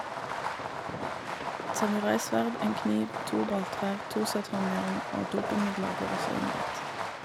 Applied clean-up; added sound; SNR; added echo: none; Fireworks; 2 dB; none.